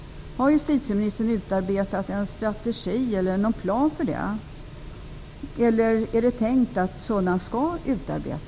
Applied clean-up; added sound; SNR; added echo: none; Mechanical fan; 17 dB; none.